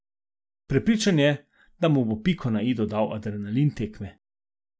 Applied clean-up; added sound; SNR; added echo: none; none; none; none.